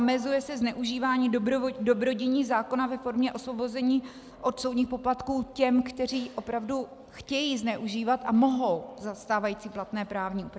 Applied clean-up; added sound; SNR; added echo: none; none; none; none.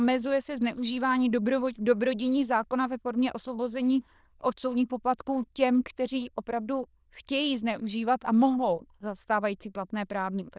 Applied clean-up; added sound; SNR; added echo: neural diffusion model UNIVERSE++.